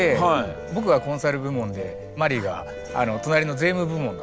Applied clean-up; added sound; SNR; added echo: none; none; none; none.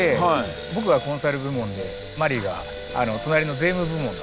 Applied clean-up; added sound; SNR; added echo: none; Sawing; 13 dB; none.